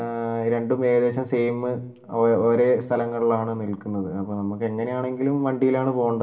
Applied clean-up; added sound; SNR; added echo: none; none; none; reverberation time 1.0 s.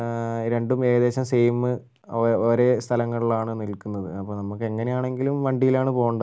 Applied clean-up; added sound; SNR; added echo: none; none; none; none.